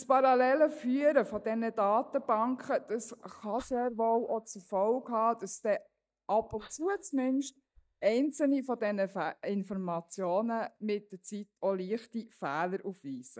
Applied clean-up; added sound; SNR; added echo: neural mask model DeepFilterNet 3.